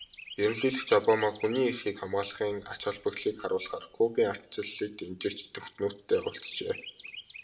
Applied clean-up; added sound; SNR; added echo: none; Chirp, tweet; 19 dB; reverberation time 0.4 s.